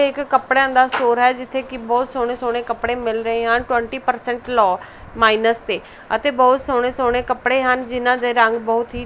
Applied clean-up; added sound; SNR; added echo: none; none; none; none.